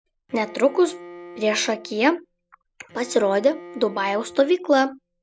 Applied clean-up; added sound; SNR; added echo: none; Bowed string instrument; 19 dB; none.